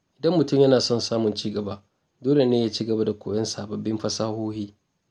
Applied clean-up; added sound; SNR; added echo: none; none; none; none.